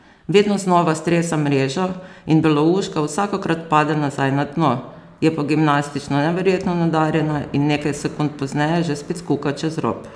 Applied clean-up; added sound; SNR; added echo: none; none; none; none.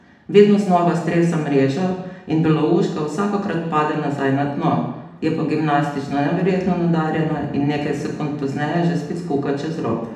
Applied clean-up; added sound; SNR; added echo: none; none; none; reverberation time 0.8 s.